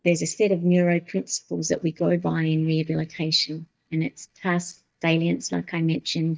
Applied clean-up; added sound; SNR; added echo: neural mask model DeepFilterNet 3.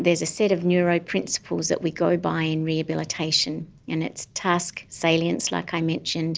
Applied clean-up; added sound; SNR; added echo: none; none; none; none.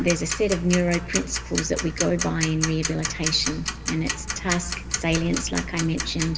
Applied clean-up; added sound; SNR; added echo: none; Tick-tock; 5 dB; reverberation time 2.8 s.